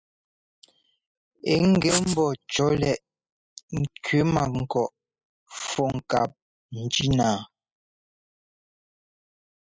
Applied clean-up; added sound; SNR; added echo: classical method spectral subtraction.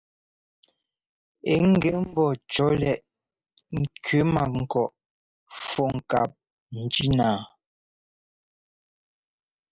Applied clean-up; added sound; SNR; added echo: neural mask model DeepFilterNet 3.